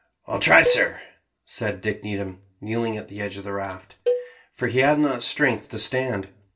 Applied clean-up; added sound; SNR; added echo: none; Cowbell; 6 dB; reverberation time 0.2 s.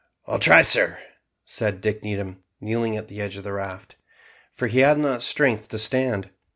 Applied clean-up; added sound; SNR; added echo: none; none; none; none.